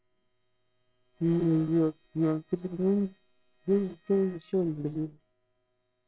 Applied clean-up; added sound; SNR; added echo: neural separator model SepFormer WHAMR!.